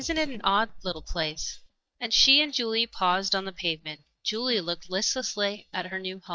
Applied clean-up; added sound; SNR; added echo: neural mask model DeepFilterNet 3.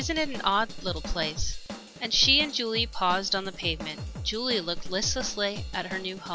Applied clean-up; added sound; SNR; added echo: none; Drum / Drum kit; 11 dB; none.